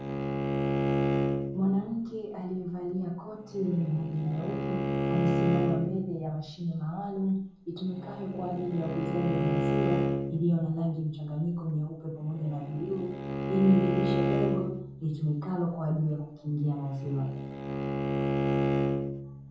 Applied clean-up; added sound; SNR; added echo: none; Bowed string instrument; 0 dB; reverberation time 0.7 s.